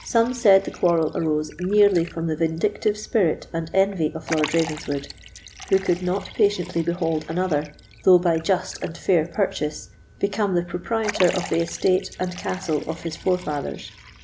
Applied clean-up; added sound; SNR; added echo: none; Liquid; 17 dB; none.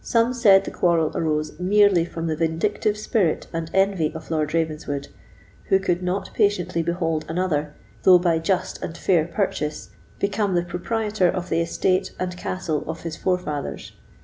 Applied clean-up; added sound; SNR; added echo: none; none; none; none.